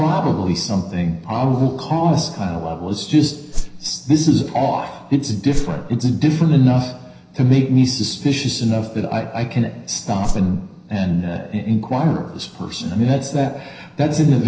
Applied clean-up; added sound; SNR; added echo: none; Whoosh, swoosh, swish; 2 dB; reverberation time 0.9 s.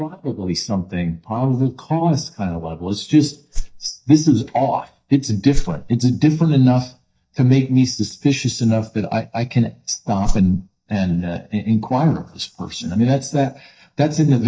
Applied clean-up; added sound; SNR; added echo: neural mask model DeepFilterNet 3.